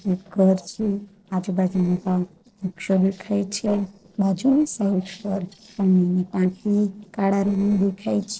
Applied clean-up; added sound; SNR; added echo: neural separator model SepFormer DNS4.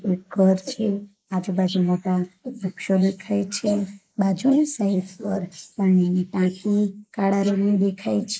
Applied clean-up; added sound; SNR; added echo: neural mask model Resemble Enhance denoiser.